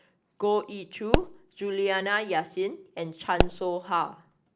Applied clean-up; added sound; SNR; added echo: none; Explosion; 0 dB; none.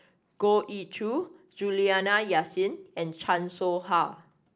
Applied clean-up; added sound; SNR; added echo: none; none; none; none.